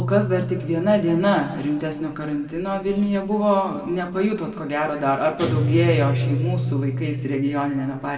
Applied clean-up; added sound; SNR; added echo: none; Guitar; 5 dB; reverberation time 1.7 s.